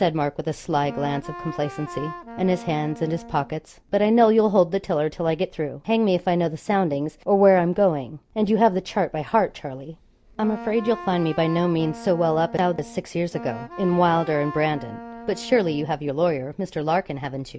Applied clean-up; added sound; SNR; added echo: none; Wind instrument, woodwind instrument; 14 dB; none.